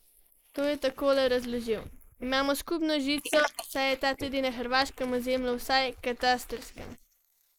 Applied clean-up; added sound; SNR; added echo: neural mask model Resemble Enhance denoiser.